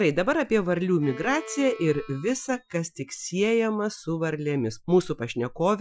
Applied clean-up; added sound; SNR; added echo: classical method Wiener filter.